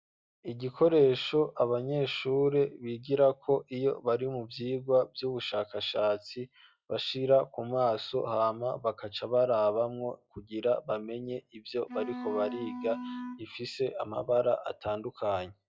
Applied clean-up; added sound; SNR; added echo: classical method log-MMSE.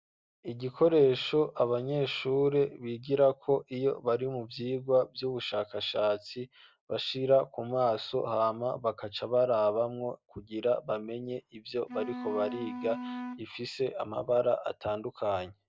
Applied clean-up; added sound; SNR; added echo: none; Wind instrument, woodwind instrument; 11 dB; none.